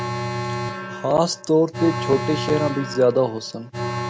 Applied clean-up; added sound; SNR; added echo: none; Alarm; 6 dB; none.